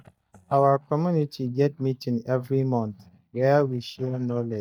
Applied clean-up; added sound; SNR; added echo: neural mask model DeepFilterNet 3.